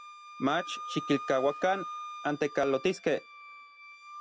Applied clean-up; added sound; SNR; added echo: none; Wind instrument, woodwind instrument; 11 dB; none.